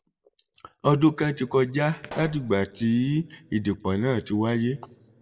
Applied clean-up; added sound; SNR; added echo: none; Explosion; 19 dB; reverberation time 0.4 s.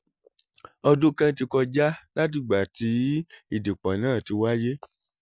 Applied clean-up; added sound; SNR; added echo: none; none; none; none.